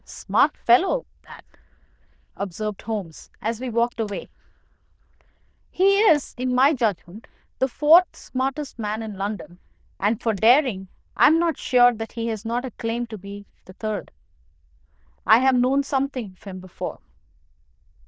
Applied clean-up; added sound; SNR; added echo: neural diffusion model UNIVERSE++.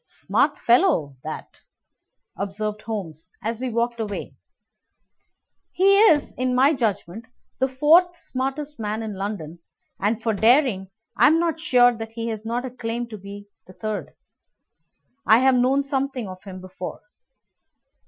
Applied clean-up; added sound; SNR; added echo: classical method Wiener filter.